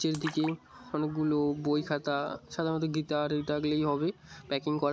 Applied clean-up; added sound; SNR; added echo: none; Splash, splatter; 17 dB; none.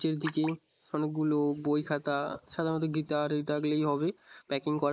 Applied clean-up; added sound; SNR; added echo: neural mask model Resemble Enhance denoiser.